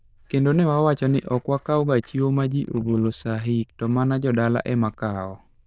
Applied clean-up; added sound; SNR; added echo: neural diffusion model UNIVERSE++.